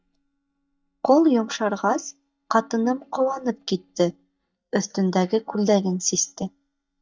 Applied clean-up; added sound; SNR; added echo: neural mask model DeepFilterNet 3.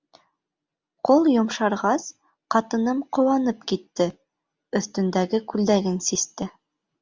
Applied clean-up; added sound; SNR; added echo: none; none; none; none.